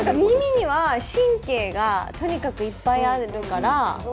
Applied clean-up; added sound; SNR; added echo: none; none; none; none.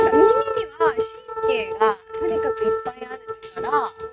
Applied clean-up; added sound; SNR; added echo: neural mask model RNNoise.